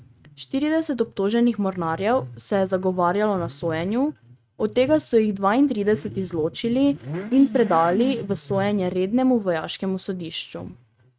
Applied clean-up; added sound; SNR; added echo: neural mask model RNNoise.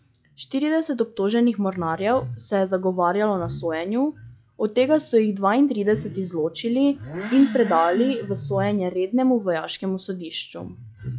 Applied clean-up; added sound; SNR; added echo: classical method log-MMSE.